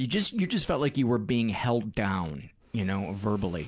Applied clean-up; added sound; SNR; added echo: none; none; none; none.